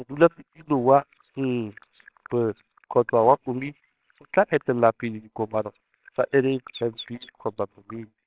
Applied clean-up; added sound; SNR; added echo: neural separator model SepFormer WHAMR!.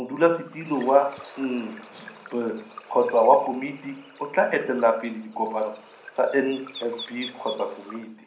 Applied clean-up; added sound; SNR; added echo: none; Water / Bird; 19 dB; reverberation time 0.6 s.